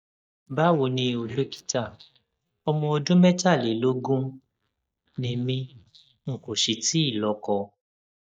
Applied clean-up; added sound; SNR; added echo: neural mask model DeepFilterNet 3.